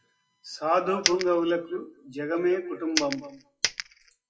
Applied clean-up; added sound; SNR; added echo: classical method log-MMSE.